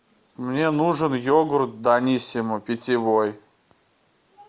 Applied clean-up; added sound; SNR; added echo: none; none; none; none.